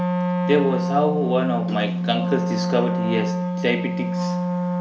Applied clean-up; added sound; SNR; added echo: none; Wind instrument, woodwind instrument; -1 dB; reverberation time 0.5 s.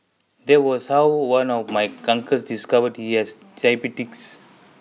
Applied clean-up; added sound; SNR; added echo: none; none; none; none.